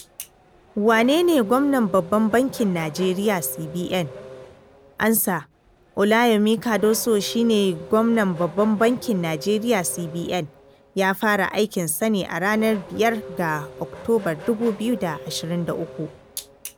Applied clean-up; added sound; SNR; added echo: none; Race car, auto racing / Accelerating, revving, vroom; 17 dB; none.